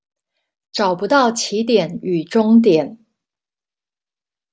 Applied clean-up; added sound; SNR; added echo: none; none; none; none.